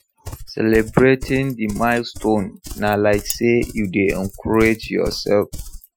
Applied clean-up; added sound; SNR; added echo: classical method Wiener filter.